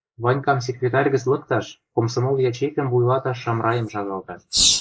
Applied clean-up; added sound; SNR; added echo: neural mask model Resemble Enhance denoiser.